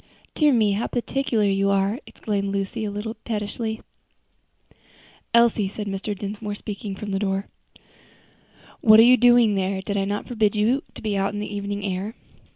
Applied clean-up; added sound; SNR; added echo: none; none; none; none.